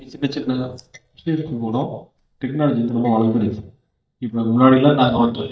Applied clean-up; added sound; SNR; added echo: neural mask model DeepFilterNet 3.